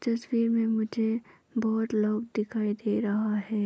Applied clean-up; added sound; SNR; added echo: none; none; none; none.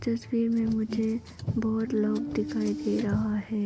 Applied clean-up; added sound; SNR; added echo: none; Car; 8 dB; none.